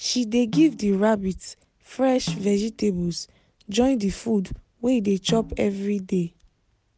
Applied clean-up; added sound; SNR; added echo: none; Snare drum; 14 dB; none.